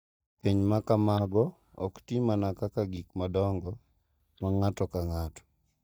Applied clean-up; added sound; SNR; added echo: neural mask model DeepFilterNet 3.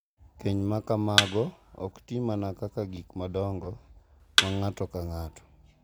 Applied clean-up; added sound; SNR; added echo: none; Thump, thud; -2 dB; none.